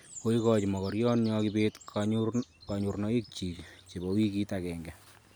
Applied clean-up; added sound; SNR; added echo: none; none; none; none.